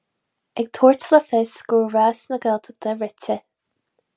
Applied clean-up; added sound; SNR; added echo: none; none; none; none.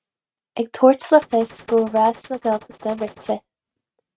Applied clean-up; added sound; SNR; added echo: neural mask model RNNoise.